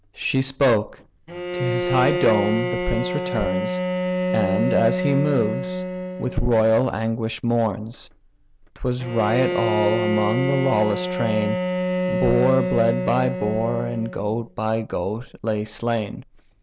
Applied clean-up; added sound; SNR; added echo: none; Bowed string instrument; 4 dB; none.